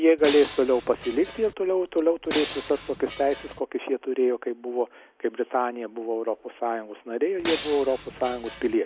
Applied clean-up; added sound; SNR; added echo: none; Shatter; 7 dB; none.